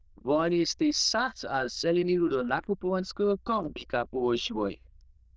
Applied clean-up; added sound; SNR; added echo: neural diffusion model UNIVERSE++.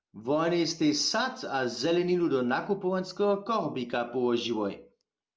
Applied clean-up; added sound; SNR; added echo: none; none; none; none.